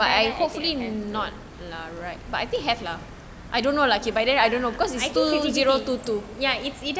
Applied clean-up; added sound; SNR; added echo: none; none; none; none.